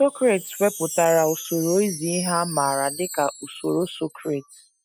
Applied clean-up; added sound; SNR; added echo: classical method spectral subtraction.